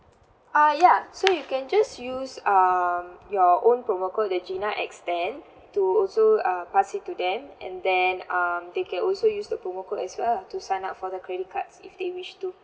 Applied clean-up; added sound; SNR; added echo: none; none; none; none.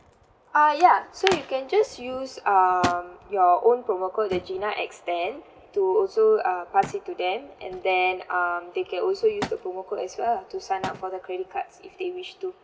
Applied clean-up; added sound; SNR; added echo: none; Thump, thud; 17 dB; none.